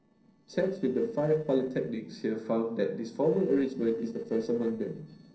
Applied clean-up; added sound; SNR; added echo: neural separator model SepFormer DNS4.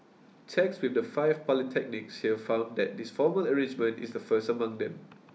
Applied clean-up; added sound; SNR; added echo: none; none; none; none.